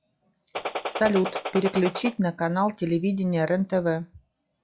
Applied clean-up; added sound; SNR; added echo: classical method log-MMSE.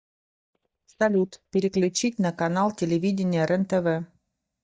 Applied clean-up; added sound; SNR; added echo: neural mask model DeepFilterNet 3.